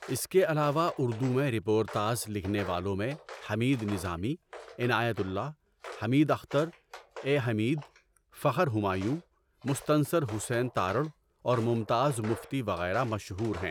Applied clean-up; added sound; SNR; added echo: none; Walk, footsteps; 18 dB; none.